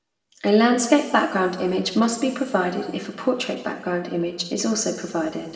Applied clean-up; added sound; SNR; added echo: none; none; none; reverberation time 1.5 s.